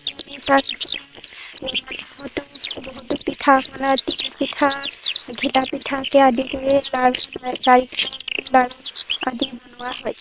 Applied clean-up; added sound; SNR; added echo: neural separator model SepFormer WHAM!.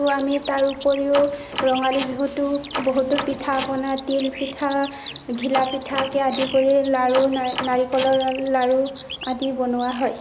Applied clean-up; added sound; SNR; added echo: none; Bird vocalization, bird call, bird song + Door; 12 dB; none.